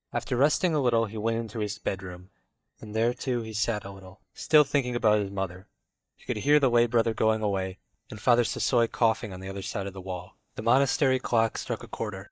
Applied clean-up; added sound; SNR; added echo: neural mask model DeepFilterNet 3.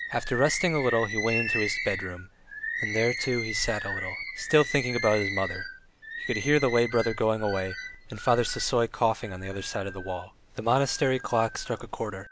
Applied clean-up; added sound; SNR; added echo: none; Bird; 7 dB; none.